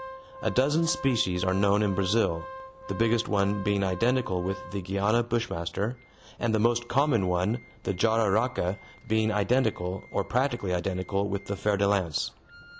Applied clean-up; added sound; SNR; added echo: none; Organ; 18 dB; none.